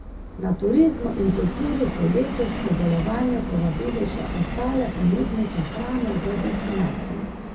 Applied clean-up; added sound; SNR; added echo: none; Subway, metro, underground; 6 dB; reverberation time 0.3 s.